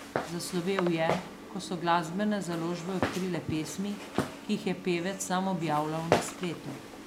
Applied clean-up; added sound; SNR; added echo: none; Walk, footsteps; 4 dB; none.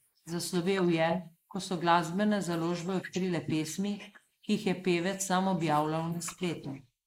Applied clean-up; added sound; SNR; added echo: neural mask model Resemble Enhance denoiser.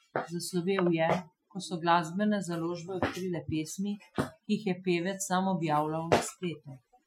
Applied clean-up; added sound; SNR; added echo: classical method Wiener filter.